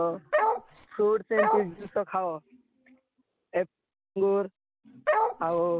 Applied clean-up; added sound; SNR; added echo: none; Bark; -3 dB; none.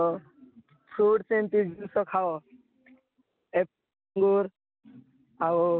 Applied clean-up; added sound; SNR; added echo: none; none; none; none.